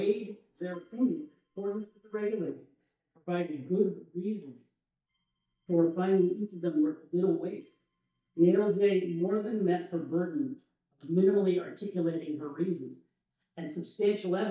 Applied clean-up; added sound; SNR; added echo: neural mask model DeepFilterNet 3.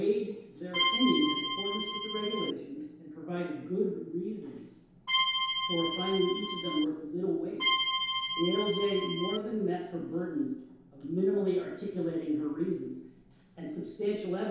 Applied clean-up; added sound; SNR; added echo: none; Accordion; -3 dB; reverberation time 0.8 s.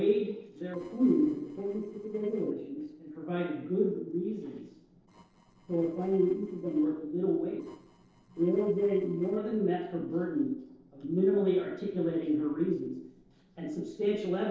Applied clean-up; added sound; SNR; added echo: neural separator model SepFormer DNS4.